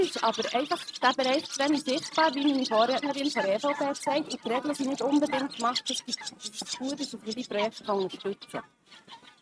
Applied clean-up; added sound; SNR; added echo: neural mask model RNNoise.